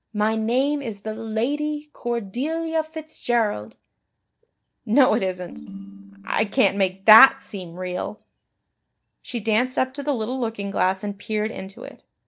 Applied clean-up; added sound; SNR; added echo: neural separator model SepFormer DNS4.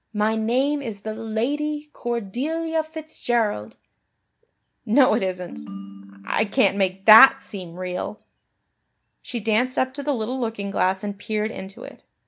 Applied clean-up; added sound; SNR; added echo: none; Ringtone; 16 dB; none.